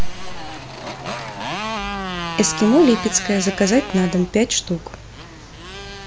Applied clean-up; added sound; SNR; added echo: none; Motorcycle; 9 dB; none.